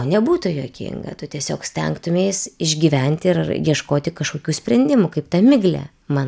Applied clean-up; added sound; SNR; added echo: none; none; none; none.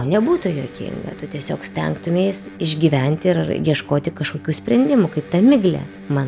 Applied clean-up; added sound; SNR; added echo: none; Electric guitar; 18 dB; none.